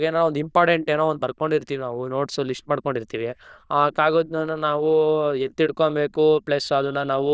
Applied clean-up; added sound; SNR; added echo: neural diffusion model UNIVERSE++.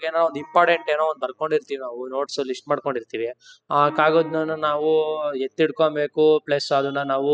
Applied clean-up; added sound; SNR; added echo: classical method spectral subtraction.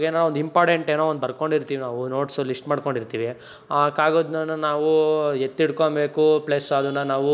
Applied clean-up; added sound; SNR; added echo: none; none; none; none.